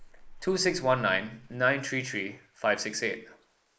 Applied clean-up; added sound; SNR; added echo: neural mask model Resemble Enhance denoiser.